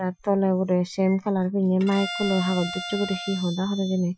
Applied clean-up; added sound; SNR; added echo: classical method Wiener filter.